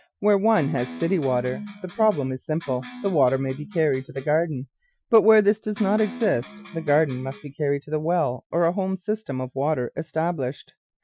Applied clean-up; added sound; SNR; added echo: classical method Wiener filter.